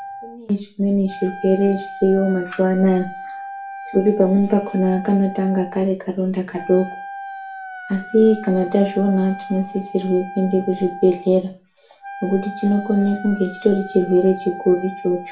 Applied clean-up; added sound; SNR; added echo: none; Wind instrument, woodwind instrument; 14 dB; reverberation time 0.3 s.